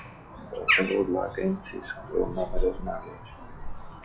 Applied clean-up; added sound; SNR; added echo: classical method log-MMSE.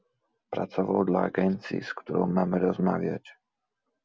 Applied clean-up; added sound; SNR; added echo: none; none; none; none.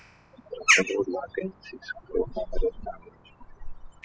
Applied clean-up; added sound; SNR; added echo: classical method spectral subtraction.